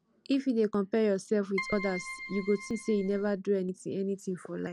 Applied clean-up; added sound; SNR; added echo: none; Keyboard (musical); 11 dB; none.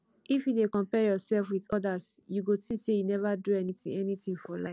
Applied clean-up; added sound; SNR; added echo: none; none; none; none.